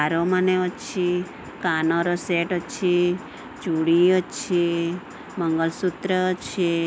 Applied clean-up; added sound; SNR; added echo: none; none; none; none.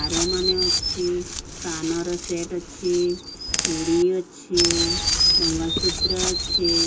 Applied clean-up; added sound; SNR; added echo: none; Chirp, tweet; -1 dB; reverberation time 0.2 s.